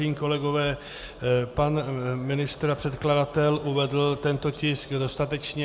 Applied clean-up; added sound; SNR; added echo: none; none; none; none.